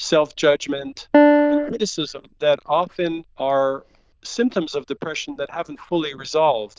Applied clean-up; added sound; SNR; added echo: neural diffusion model UNIVERSE++.